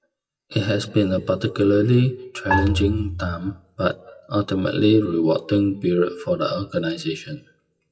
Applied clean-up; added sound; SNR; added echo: classical method WPE with log-MMSE.